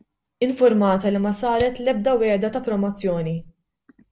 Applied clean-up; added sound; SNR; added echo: none; Fire; 20 dB; none.